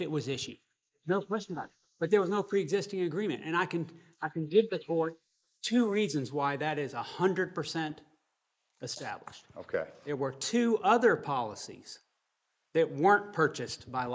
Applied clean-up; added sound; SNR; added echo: neural mask model Resemble Enhance denoiser.